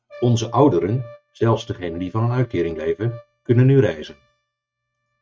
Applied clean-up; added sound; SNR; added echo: neural mask model RNNoise.